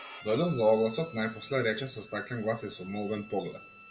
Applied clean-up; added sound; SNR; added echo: none; Bowed string instrument; 18 dB; reverberation time 0.6 s.